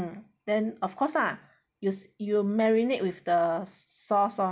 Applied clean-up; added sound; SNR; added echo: none; none; none; none.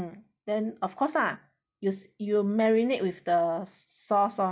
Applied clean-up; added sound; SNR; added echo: neural mask model DeepFilterNet 3.